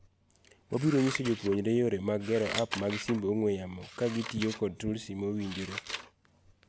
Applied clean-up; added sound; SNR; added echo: none; Scissors; 12 dB; none.